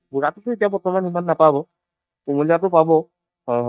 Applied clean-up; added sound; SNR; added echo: neural mask model DeepFilterNet 3.